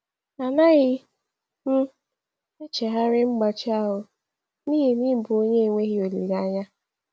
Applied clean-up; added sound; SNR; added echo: none; none; none; none.